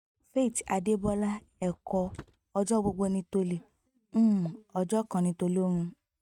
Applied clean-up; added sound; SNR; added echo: neural mask model RNNoise.